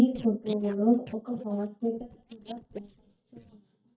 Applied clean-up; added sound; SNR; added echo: neural mask model DeepFilterNet 3.